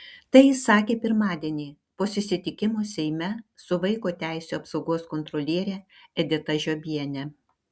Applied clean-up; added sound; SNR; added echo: none; none; none; none.